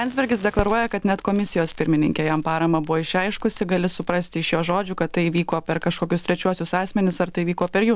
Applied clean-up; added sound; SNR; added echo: none; Crackle; 15 dB; none.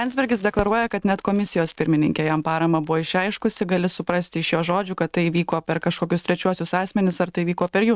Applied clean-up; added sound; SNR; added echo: neural mask model RNNoise.